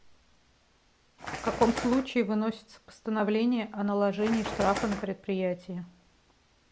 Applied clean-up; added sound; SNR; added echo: none; Bird; 5 dB; none.